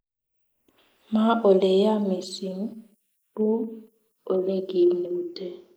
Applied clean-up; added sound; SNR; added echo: neural mask model Resemble Enhance denoiser.